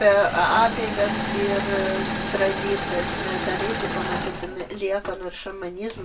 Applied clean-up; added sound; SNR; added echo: none; Engine / Mechanisms; 4 dB; reverberation time 0.2 s.